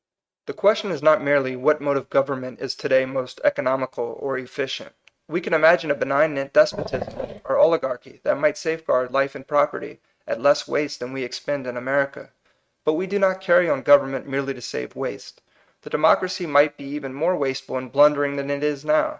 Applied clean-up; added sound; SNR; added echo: neural mask model RNNoise.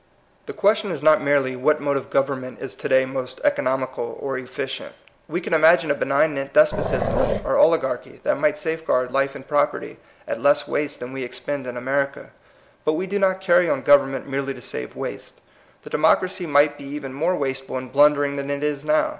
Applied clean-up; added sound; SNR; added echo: none; Growling; 1 dB; none.